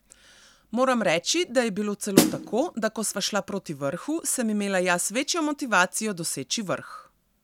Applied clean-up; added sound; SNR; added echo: none; Snare drum; -4 dB; none.